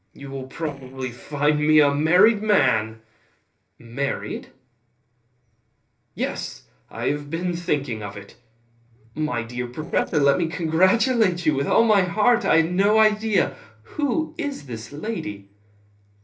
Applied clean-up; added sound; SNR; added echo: neural separator model SepFormer DNS4.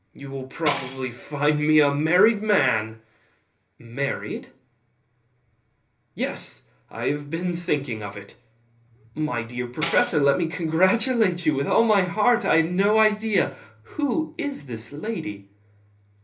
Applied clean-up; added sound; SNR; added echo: none; Tambourine; -1 dB; reverberation time 0.3 s.